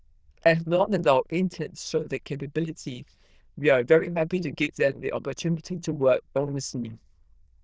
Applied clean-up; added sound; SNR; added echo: neural diffusion model UNIVERSE++.